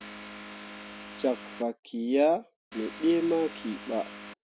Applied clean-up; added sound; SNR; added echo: none; Vehicle; 13 dB; none.